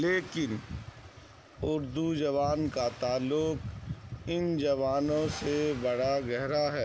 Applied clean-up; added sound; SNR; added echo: none; Accelerating, revving, vroom; 20 dB; none.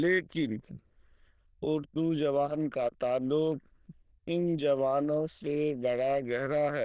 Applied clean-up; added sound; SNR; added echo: neural diffusion model UNIVERSE++.